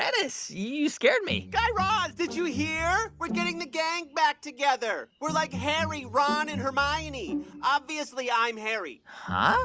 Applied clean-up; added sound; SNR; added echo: none; none; none; none.